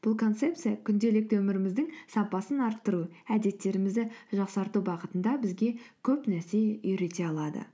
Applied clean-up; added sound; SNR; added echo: none; none; none; none.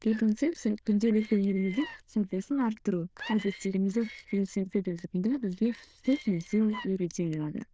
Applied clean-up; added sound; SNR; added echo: neural diffusion model UNIVERSE++.